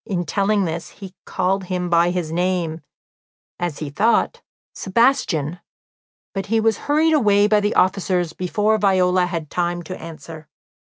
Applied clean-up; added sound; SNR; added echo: none; none; none; none.